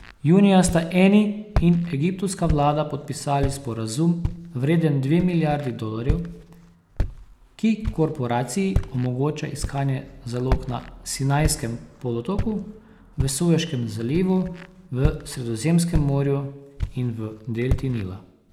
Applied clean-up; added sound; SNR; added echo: none; Walk, footsteps; 8 dB; none.